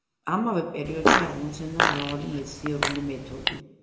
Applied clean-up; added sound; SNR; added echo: none; Fart; -4 dB; reverberation time 1.4 s.